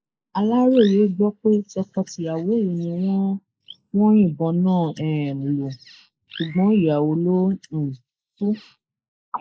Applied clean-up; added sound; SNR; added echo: neural mask model Resemble Enhance denoiser.